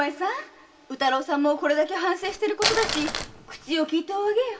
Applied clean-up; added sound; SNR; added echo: none; Crumpling, crinkling; 4 dB; reverberation time 1.9 s.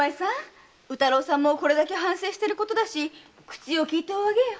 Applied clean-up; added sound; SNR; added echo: none; none; none; none.